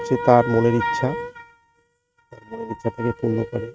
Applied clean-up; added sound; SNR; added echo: neural mask model RNNoise.